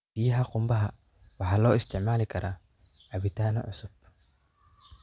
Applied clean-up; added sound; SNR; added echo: none; none; none; none.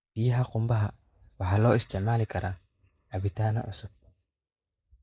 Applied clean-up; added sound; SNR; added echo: neural mask model Resemble Enhance denoiser.